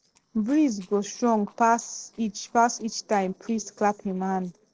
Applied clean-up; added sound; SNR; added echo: neural separator model SepFormer DNS4.